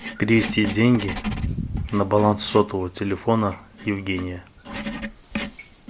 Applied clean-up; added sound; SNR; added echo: none; Writing; 11 dB; none.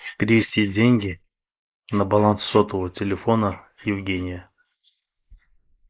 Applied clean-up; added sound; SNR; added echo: neural mask model Resemble Enhance denoiser.